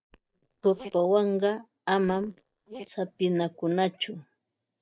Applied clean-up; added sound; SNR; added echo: neural mask model DeepFilterNet 3.